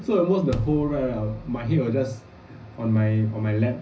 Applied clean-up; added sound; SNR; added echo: none; Bass drum; 13 dB; reverberation time 0.4 s.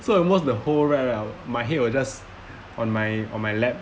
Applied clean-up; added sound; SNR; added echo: none; none; none; none.